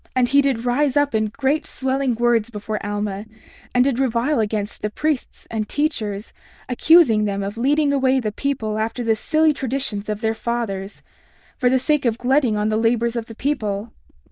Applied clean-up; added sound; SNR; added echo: neural diffusion model UNIVERSE++.